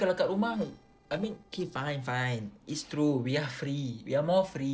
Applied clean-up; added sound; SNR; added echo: neural separator model SepFormer DNS4.